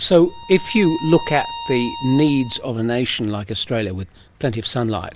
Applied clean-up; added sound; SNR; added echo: none; Bowed string instrument; 13 dB; none.